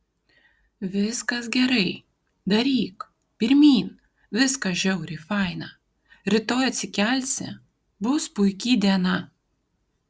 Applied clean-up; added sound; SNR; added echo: none; none; none; none.